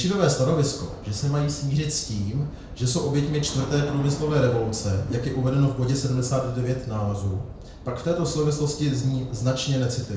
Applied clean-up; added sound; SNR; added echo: none; Subway, metro, underground / Train; 14 dB; reverberation time 0.5 s.